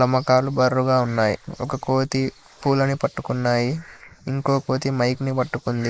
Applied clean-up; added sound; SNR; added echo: neural mask model Resemble Enhance denoiser.